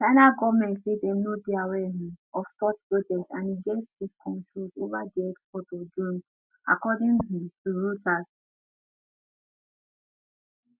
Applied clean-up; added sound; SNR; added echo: none; none; none; none.